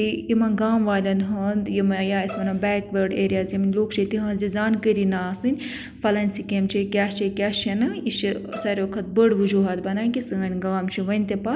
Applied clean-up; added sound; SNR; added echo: none; Bowed string instrument; 16 dB; none.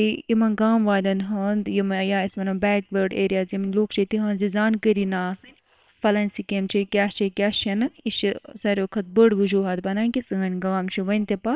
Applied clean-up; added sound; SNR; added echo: neural separator model SepFormer WHAM!.